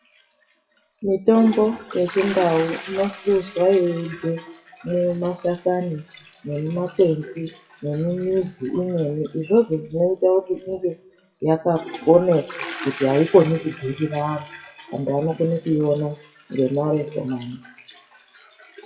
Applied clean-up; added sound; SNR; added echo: classical method WPE with log-MMSE.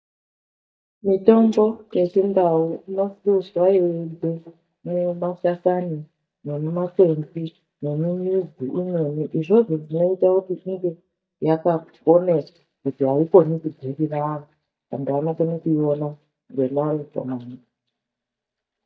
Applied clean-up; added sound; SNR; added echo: neural mask model DeepFilterNet 3.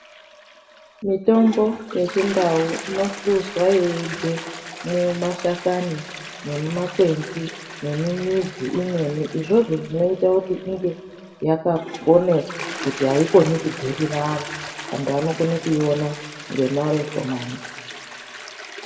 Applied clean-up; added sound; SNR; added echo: none; Toilet flush; 13 dB; reverberation time 1.3 s.